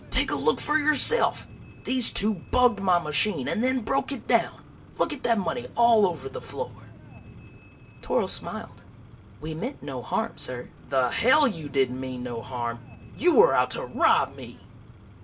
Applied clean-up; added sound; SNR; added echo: none; Screech; 18 dB; reverberation time 0.2 s.